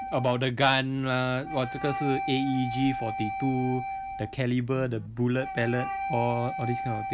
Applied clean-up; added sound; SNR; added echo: none; Wind instrument, woodwind instrument; 7 dB; none.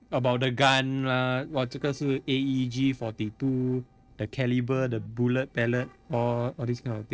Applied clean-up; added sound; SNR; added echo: neural separator model SepFormer DNS4.